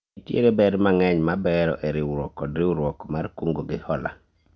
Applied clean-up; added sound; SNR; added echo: none; none; none; none.